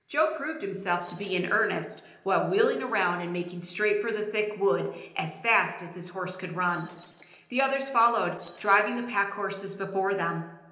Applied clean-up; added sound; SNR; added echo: neural separator model SepFormer DNS4.